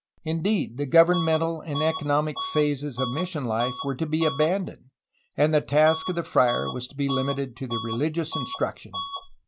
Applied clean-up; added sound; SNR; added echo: none; Bus / Alarm; 10 dB; none.